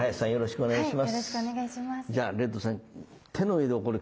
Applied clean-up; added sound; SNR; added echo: none; none; none; none.